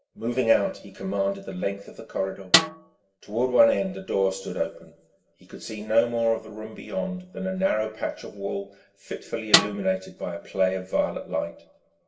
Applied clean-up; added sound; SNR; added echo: none; Snare drum; -2 dB; reverberation time 0.8 s.